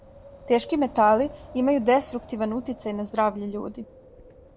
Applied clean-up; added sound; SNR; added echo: none; Wind; 20 dB; none.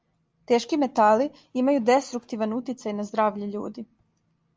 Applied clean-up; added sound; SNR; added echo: none; none; none; none.